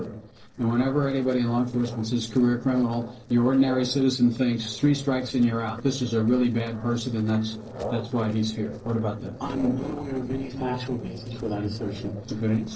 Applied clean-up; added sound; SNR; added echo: neural separator model SepFormer DNS4.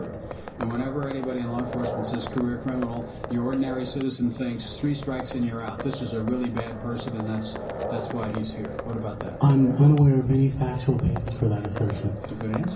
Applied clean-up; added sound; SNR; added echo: none; Livestock, farm animals, working animals; 10 dB; reverberation time 0.5 s.